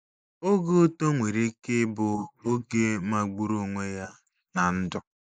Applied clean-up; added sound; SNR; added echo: neural mask model Resemble Enhance denoiser.